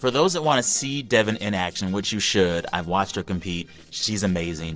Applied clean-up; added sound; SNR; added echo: neural separator model SepFormer DNS4.